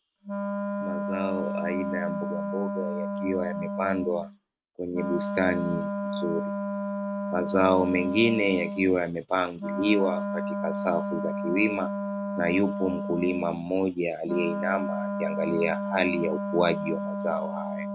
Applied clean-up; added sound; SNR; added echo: neural mask model RNNoise.